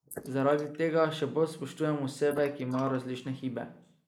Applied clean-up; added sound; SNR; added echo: neural mask model Resemble Enhance denoiser.